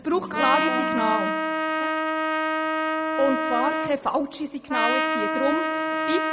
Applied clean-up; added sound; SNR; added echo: none; Trumpet; -2 dB; none.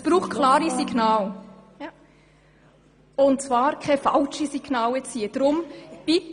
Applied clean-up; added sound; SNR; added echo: none; none; none; none.